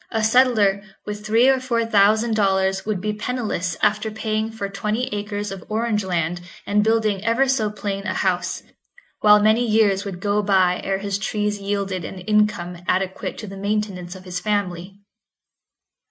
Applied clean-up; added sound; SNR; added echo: neural mask model Resemble Enhance denoiser.